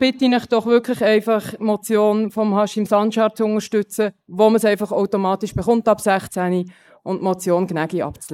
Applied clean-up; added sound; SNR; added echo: neural mask model Resemble Enhance denoiser.